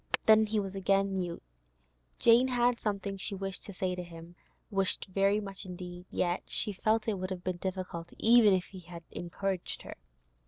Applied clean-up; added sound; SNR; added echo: none; none; none; none.